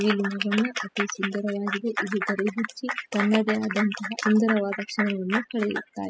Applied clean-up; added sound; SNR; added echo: classical method spectral subtraction.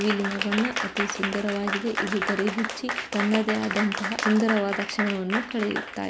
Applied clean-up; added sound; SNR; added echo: none; Applause / Crowd; 4 dB; none.